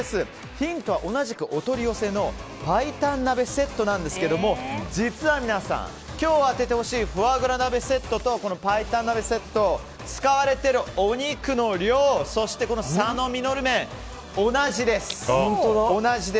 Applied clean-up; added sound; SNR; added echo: none; none; none; none.